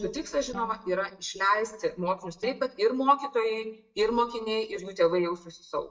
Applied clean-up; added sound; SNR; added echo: neural mask model DeepFilterNet 3.